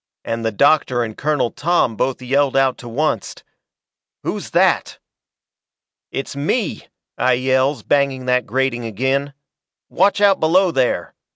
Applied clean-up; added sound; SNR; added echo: none; none; none; none.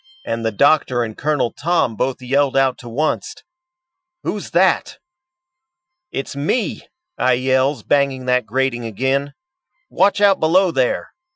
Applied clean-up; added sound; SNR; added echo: classical method Wiener filter.